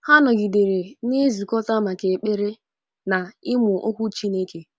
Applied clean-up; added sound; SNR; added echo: none; none; none; none.